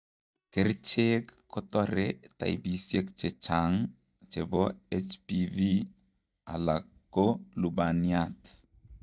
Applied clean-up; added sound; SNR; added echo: neural mask model DeepFilterNet 3.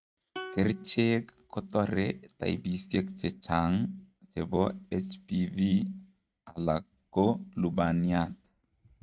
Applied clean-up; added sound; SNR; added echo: neural mask model RNNoise.